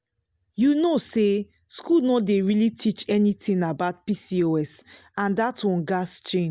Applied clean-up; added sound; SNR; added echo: none; none; none; none.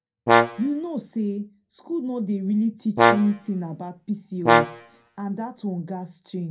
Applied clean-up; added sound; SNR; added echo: none; Brass instrument; -5 dB; reverberation time 0.2 s.